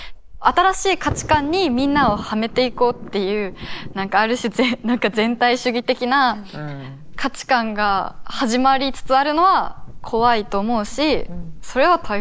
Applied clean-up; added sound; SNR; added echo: none; Thunder / Wind / Bird vocalization, bird call, bird song; 10 dB; none.